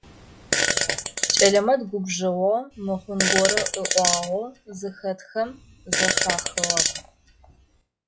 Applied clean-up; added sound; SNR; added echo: classical method log-MMSE.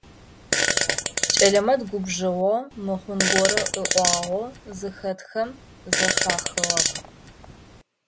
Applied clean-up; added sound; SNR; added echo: none; Fart; -1 dB; none.